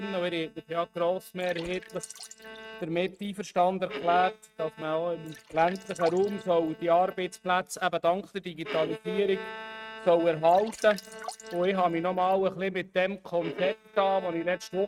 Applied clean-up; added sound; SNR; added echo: neural mask model RNNoise.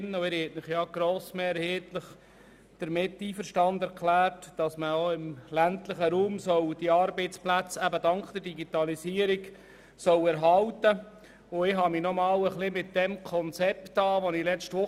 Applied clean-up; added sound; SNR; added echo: none; none; none; none.